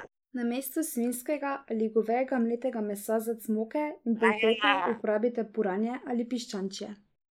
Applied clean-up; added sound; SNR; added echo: neural mask model Resemble Enhance denoiser.